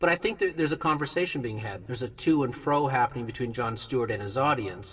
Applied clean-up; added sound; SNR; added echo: none; none; none; reverberation time 1.4 s.